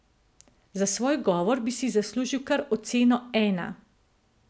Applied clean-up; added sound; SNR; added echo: none; none; none; none.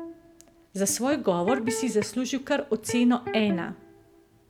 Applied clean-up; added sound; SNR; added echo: none; Electric guitar; 11 dB; none.